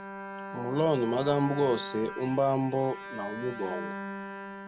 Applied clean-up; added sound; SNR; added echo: none; Bowed string instrument; 10 dB; none.